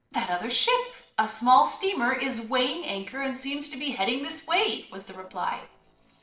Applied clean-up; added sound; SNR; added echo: neural separator model SepFormer DNS4.